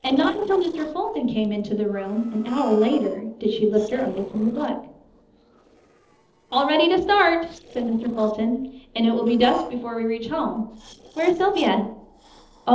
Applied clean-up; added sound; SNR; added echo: neural separator model SepFormer DNS4.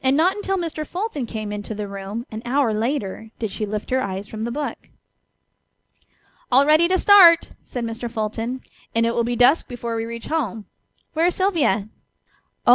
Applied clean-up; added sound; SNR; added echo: none; none; none; none.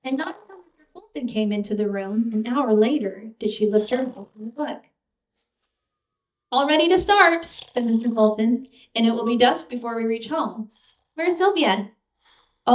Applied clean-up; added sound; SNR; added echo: neural mask model DeepFilterNet 3.